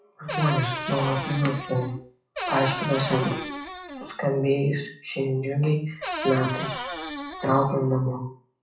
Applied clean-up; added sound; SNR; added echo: classical method WPE with log-MMSE.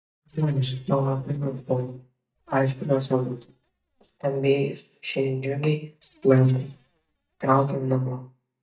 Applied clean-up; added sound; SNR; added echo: neural mask model DeepFilterNet 3.